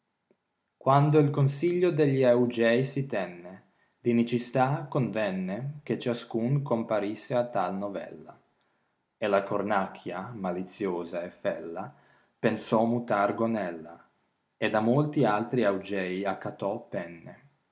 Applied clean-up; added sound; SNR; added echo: none; none; none; none.